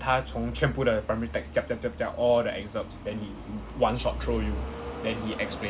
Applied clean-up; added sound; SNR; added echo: none; none; none; none.